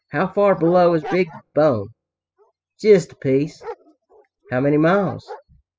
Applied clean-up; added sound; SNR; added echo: classical method spectral subtraction.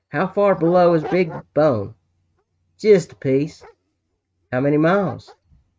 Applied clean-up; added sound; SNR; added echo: neural mask model RNNoise.